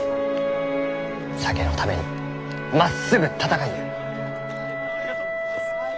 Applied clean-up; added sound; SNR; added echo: none; none; none; none.